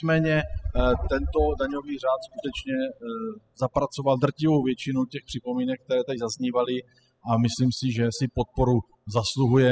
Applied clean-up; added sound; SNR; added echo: classical method spectral subtraction.